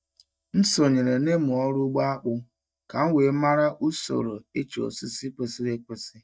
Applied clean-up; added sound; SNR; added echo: neural mask model DeepFilterNet 3.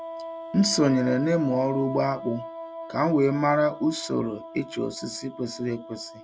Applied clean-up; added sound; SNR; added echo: none; Wind instrument, woodwind instrument; 13 dB; none.